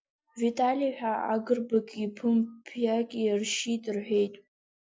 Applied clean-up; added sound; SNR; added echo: none; none; none; none.